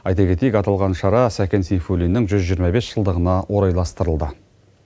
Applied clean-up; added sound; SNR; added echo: none; none; none; none.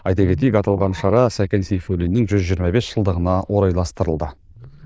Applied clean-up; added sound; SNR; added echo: neural diffusion model UNIVERSE++.